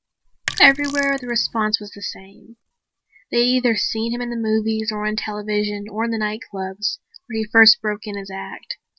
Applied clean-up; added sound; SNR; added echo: none; Sink (filling or washing); 10 dB; none.